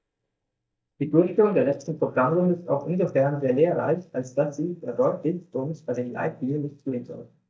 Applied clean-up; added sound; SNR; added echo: neural mask model DeepFilterNet 3.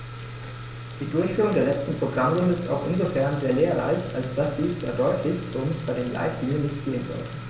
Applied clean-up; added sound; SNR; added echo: none; Frying (food); 20 dB; none.